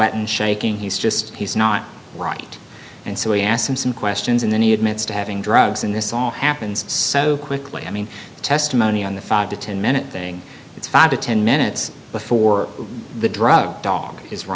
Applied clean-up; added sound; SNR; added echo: none; none; none; none.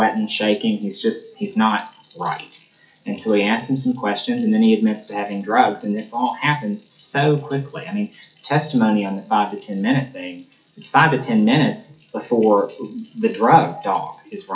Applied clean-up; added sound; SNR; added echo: classical method WPE with log-MMSE.